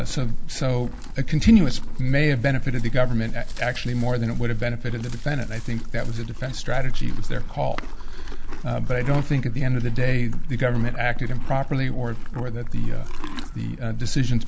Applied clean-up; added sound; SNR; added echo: none; Livestock, farm animals, working animals; -2 dB; none.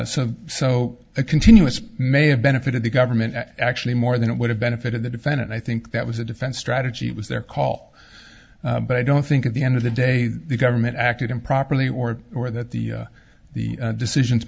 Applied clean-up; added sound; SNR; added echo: none; none; none; none.